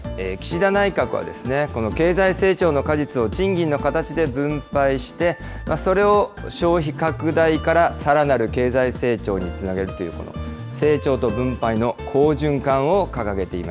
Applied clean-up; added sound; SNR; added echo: none; none; none; none.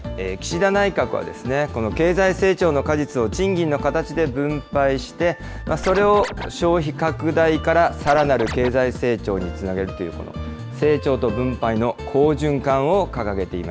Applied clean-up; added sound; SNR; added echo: none; Scratching (performance technique); 10 dB; none.